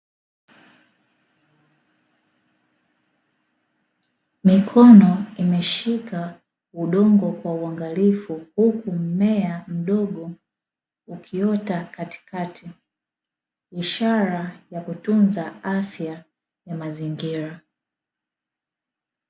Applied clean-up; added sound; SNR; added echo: none; none; none; none.